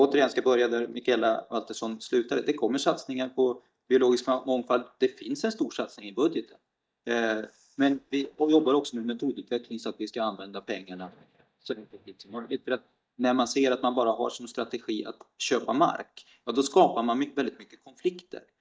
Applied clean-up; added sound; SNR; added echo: neural mask model DeepFilterNet 3.